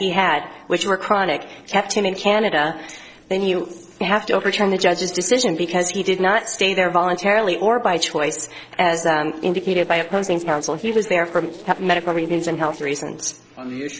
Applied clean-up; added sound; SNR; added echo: neural separator model SepFormer DNS4.